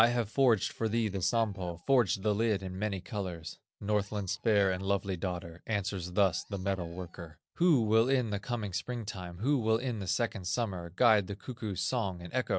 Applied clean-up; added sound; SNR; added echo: neural separator model SepFormer DNS4.